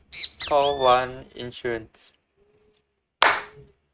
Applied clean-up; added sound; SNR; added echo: neural mask model RNNoise.